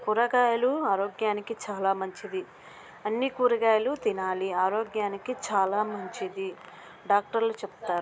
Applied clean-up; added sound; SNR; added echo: none; none; none; none.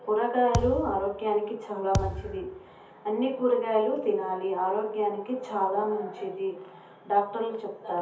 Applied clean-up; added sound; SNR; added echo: none; Thump, thud; 6 dB; reverberation time 0.5 s.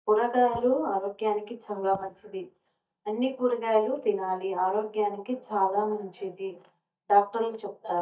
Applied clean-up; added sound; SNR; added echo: neural mask model DeepFilterNet 3.